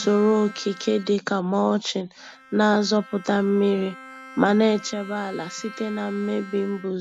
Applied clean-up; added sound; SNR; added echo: none; Bowed string instrument; 19 dB; none.